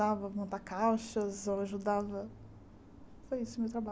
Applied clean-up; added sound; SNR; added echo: none; none; none; none.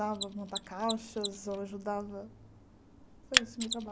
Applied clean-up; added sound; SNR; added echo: none; Mechanisms; 0 dB; none.